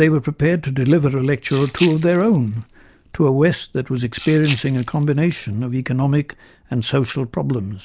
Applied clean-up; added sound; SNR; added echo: none; Rattle (instrument); 17 dB; none.